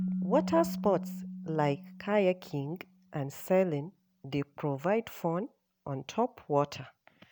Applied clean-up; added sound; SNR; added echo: none; Keyboard (musical); 10 dB; none.